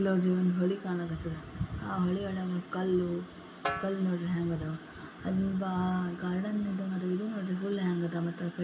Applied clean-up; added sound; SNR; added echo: none; Snare drum; 10 dB; reverberation time 0.7 s.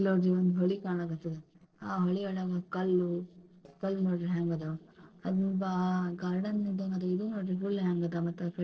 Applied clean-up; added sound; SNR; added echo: neural separator model SepFormer DNS4.